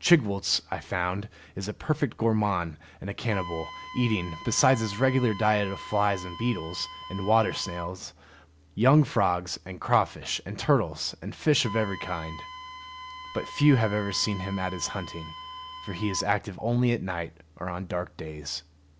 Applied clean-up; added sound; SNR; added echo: none; Wind instrument, woodwind instrument; 16 dB; none.